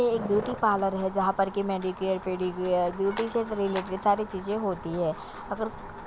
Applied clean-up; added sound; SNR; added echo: none; Clapping; 14 dB; none.